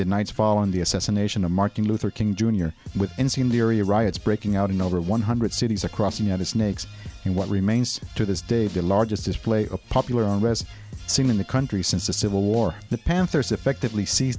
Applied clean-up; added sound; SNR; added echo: none; none; none; none.